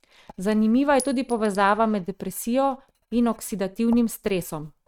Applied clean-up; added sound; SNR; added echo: neural mask model RNNoise.